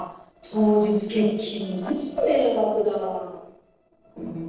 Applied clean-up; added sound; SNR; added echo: neural separator model SepFormer DNS4.